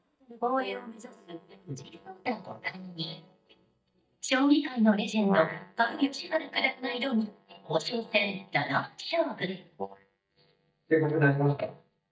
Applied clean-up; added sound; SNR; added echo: neural mask model DeepFilterNet 3.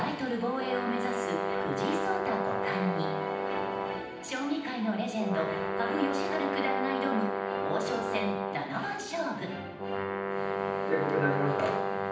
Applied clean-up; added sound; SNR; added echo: none; Brass instrument; 0 dB; reverberation time 0.9 s.